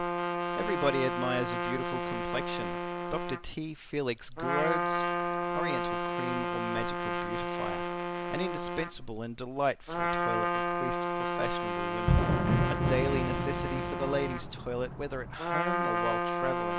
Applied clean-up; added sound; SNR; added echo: none; Trumpet + Fireworks; -4 dB; none.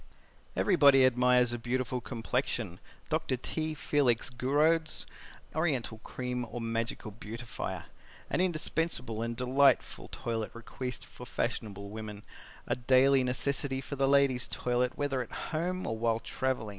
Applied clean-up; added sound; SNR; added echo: none; none; none; none.